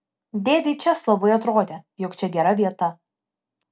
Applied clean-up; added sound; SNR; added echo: none; none; none; none.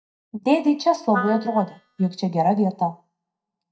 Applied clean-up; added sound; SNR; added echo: neural mask model DeepFilterNet 3.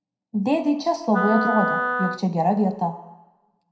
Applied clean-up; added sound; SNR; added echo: none; Wind instrument, woodwind instrument; 3 dB; reverberation time 0.8 s.